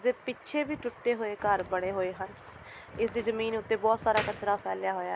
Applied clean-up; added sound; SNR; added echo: none; Slam + Walk, footsteps; 15 dB; none.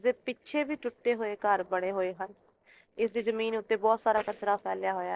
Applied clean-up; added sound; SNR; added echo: neural separator model SepFormer DNS4.